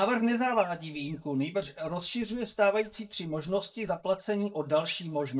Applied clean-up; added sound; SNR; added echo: neural mask model DeepFilterNet 3.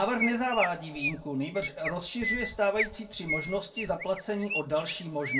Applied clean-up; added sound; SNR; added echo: none; Chirp, tweet; 5 dB; reverberation time 0.2 s.